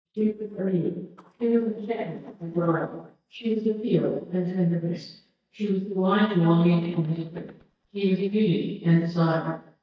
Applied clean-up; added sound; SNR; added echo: neural mask model DeepFilterNet 3.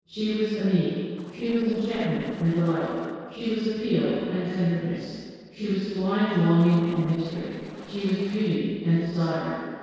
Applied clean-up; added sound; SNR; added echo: neural separator model SepFormer DNS4.